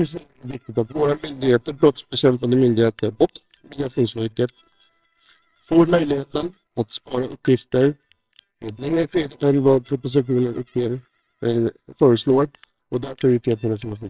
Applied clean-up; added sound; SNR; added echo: neural separator model SepFormer WHAMR!.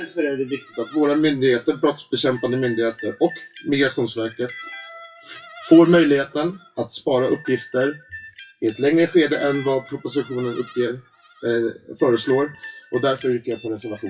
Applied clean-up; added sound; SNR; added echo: classical method WPE with log-MMSE.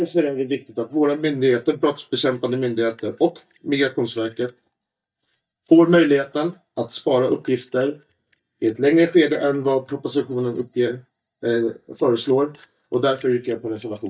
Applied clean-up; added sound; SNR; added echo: neural mask model DeepFilterNet 3.